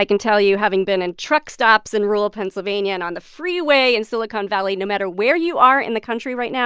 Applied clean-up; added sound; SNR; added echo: none; none; none; none.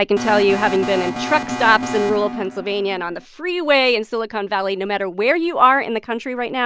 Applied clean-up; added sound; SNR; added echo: none; Alarm; 7 dB; none.